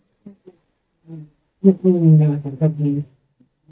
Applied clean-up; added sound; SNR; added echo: neural mask model DeepFilterNet 3.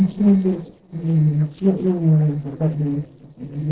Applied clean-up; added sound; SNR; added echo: neural separator model SepFormer DNS4.